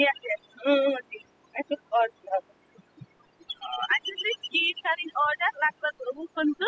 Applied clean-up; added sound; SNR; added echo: classical method spectral subtraction.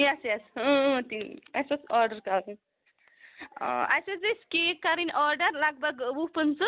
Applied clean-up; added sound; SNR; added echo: none; none; none; none.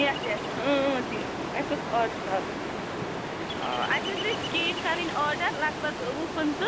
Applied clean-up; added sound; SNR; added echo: none; Ocean; 2 dB; none.